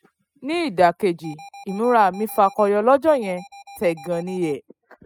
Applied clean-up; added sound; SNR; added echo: classical method spectral subtraction.